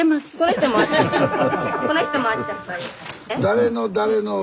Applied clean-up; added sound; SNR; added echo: none; Wind instrument, woodwind instrument; 9 dB; none.